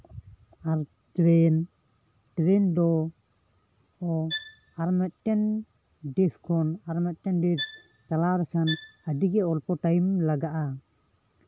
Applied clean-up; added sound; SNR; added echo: none; Bowed string instrument; 12 dB; none.